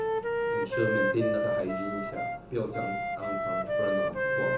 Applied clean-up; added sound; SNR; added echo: none; Wind instrument, woodwind instrument; -4 dB; reverberation time 0.7 s.